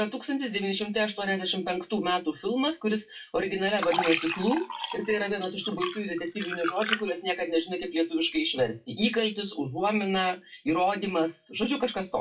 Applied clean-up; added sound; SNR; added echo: classical method WPE with log-MMSE.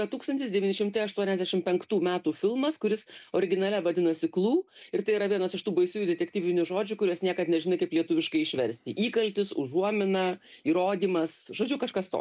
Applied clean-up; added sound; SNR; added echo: none; none; none; none.